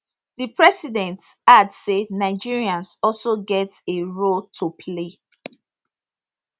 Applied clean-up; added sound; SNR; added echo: none; none; none; none.